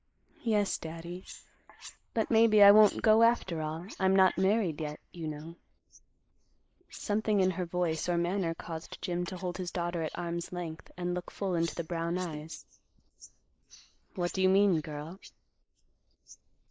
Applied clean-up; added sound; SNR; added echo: neural mask model Resemble Enhance denoiser.